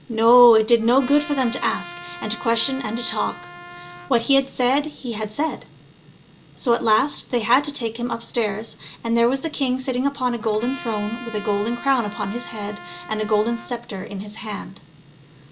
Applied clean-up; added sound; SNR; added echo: none; Trumpet; 16 dB; none.